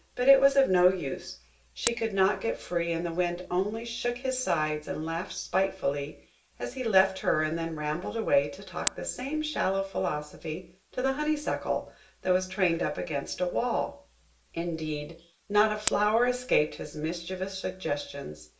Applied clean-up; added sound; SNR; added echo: none; Camera; 17 dB; reverberation time 0.3 s.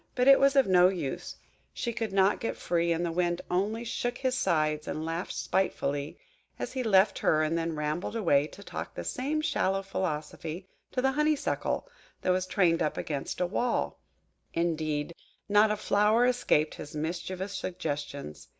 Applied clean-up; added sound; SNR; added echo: none; none; none; none.